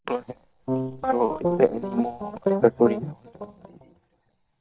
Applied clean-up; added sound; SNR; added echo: neural mask model DeepFilterNet 3.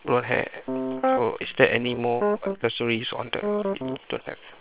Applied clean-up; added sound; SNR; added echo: neural separator model SepFormer WHAM!.